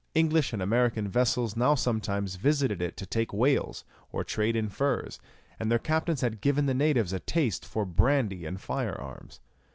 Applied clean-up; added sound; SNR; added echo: none; none; none; none.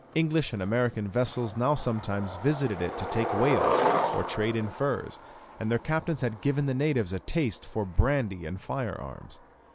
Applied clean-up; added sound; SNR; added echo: none; Skateboard; 6 dB; none.